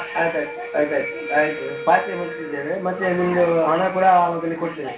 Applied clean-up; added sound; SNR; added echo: none; Wind instrument, woodwind instrument; 14 dB; reverberation time 0.5 s.